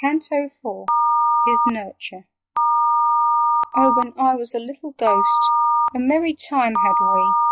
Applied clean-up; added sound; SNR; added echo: classical method log-MMSE.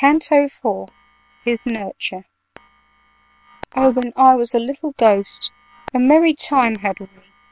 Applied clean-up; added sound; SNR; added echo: neural separator model SepFormer WHAM!.